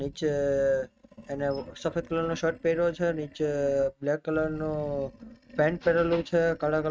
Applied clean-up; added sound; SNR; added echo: neural mask model RNNoise.